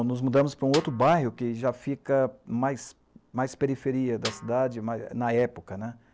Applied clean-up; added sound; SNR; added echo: none; Snare drum; 16 dB; none.